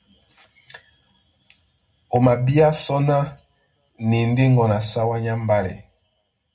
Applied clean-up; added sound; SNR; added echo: none; none; none; reverberation time 0.3 s.